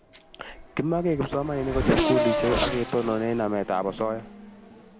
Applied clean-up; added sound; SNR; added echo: none; Race car, auto racing / Accelerating, revving, vroom; 3 dB; none.